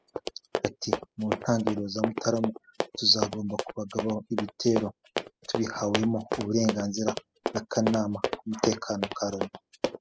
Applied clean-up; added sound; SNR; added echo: classical method spectral subtraction.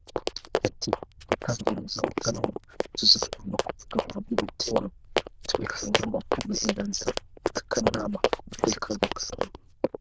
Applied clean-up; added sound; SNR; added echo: neural diffusion model UNIVERSE++.